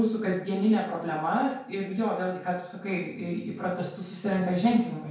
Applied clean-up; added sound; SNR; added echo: none; none; none; reverberation time 0.5 s.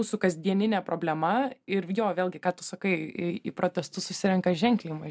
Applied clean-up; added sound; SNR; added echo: none; none; none; none.